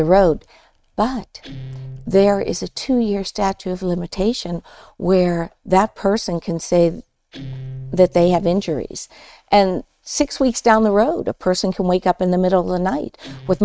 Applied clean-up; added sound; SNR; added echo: neural mask model RNNoise.